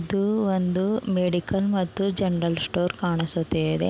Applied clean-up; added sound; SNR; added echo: none; none; none; none.